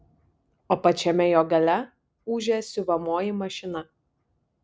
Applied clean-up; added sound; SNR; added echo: none; none; none; none.